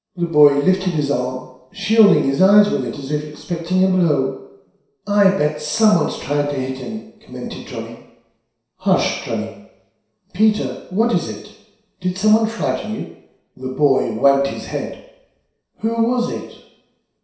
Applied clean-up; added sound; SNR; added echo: none; none; none; reverberation time 0.7 s.